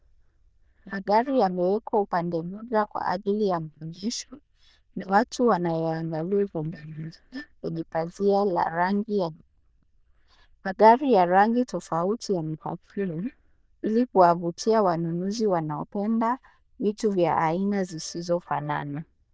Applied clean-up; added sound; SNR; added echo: neural diffusion model UNIVERSE++.